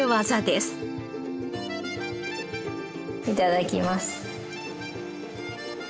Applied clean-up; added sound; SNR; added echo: none; none; none; none.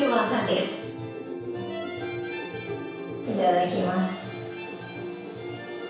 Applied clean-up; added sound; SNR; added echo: none; none; none; reverberation time 0.7 s.